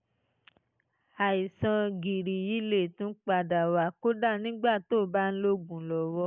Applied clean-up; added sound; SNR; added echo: none; none; none; none.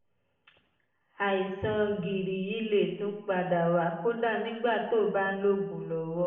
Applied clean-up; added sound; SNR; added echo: none; none; none; reverberation time 0.8 s.